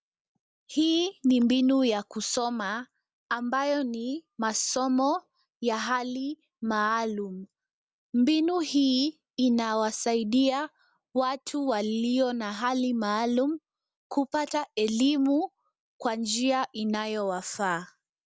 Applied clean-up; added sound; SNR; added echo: none; none; none; none.